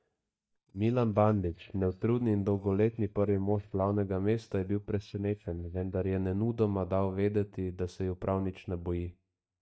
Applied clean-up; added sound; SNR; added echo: neural mask model DeepFilterNet 3.